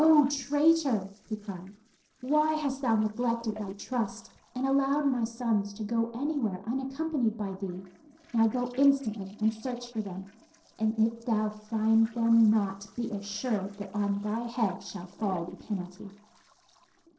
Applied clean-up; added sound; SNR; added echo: neural separator model SepFormer DNS4.